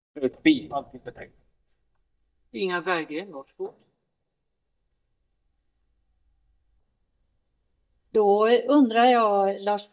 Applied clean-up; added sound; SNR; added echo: neural mask model DeepFilterNet 3.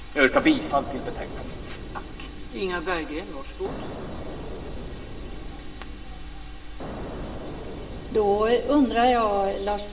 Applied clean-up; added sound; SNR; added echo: none; Explosion; 12 dB; reverberation time 0.8 s.